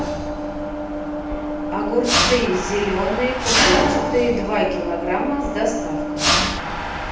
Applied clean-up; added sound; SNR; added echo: none; Mechanisms; -2 dB; reverberation time 0.8 s.